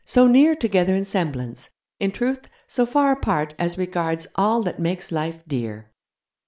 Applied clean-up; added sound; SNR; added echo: none; none; none; none.